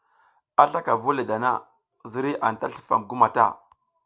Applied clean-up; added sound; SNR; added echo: none; none; none; none.